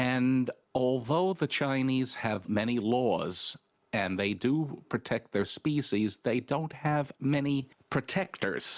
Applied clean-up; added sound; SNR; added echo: none; none; none; none.